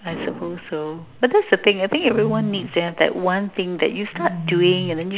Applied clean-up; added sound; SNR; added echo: none; Wild animals; 13 dB; none.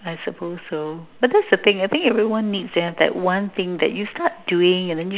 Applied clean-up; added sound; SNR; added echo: none; none; none; none.